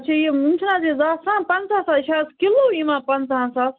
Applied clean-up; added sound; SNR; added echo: none; none; none; none.